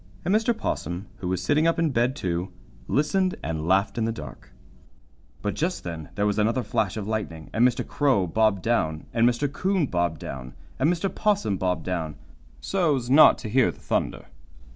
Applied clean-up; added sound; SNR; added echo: none; none; none; none.